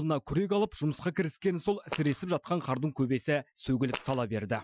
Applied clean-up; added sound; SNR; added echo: classical method Wiener filter.